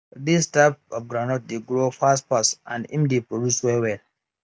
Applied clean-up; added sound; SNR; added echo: none; none; none; none.